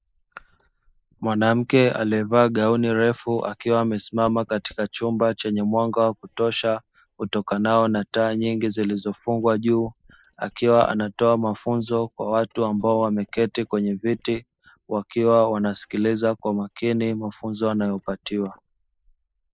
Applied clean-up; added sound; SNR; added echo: neural mask model Resemble Enhance denoiser.